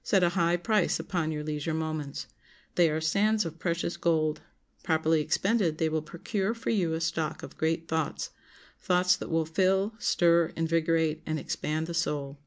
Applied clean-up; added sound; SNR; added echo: none; none; none; none.